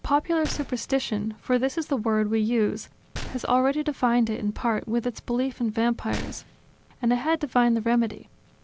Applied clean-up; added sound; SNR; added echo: none; Gunshot, gunfire; 16 dB; none.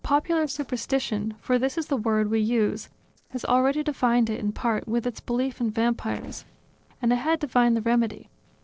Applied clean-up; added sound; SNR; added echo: neural separator model SepFormer DNS4.